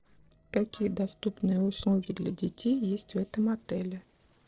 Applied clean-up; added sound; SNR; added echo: neural separator model SepFormer DNS4.